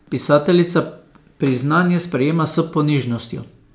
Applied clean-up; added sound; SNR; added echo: none; none; none; none.